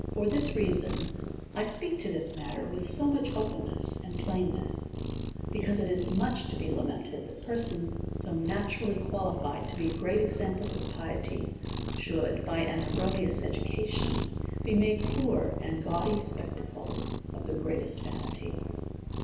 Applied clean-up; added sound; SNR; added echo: none; Cat; 2 dB; reverberation time 0.9 s.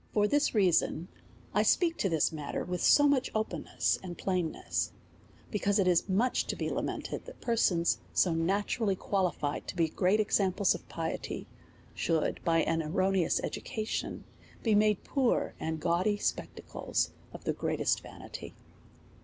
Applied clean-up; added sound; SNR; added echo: none; none; none; none.